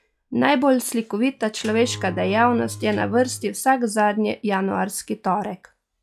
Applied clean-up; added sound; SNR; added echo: classical method log-MMSE.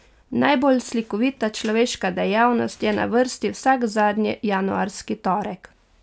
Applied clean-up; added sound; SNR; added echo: none; none; none; none.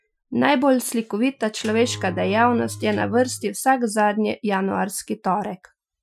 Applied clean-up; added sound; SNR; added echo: classical method Wiener filter.